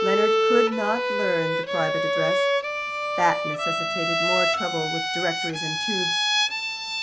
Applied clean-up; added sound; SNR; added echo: none; Bowed string instrument; -5 dB; none.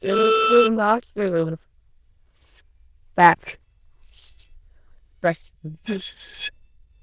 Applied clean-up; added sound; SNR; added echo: neural diffusion model UNIVERSE++.